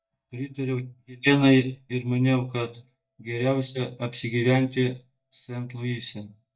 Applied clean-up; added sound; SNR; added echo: neural mask model DeepFilterNet 3.